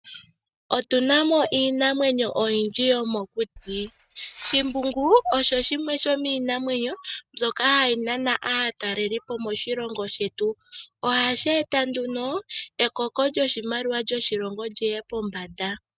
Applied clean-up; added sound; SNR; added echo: neural mask model RNNoise.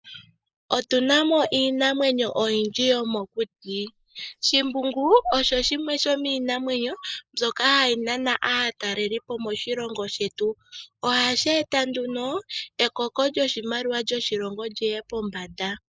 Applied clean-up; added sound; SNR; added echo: neural mask model Resemble Enhance denoiser.